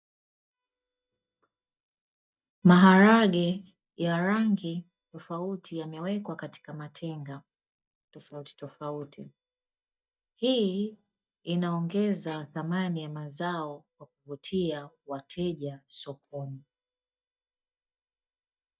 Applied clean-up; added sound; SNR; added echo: neural mask model DeepFilterNet 3.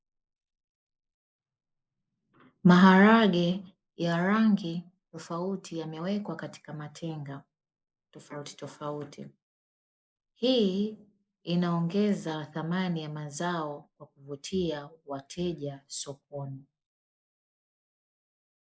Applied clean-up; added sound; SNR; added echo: neural mask model Resemble Enhance denoiser.